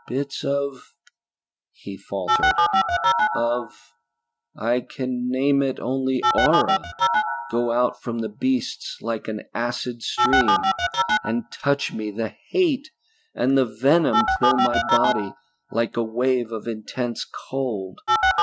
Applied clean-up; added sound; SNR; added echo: neural mask model RNNoise.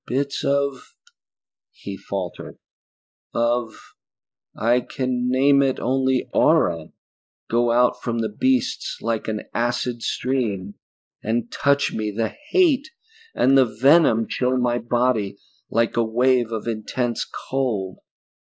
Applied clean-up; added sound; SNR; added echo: neural mask model Resemble Enhance denoiser.